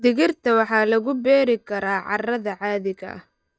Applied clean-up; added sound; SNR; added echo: neural mask model DeepFilterNet 3.